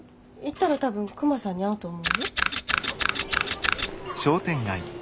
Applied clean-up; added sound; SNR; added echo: none; Camera; -1 dB; none.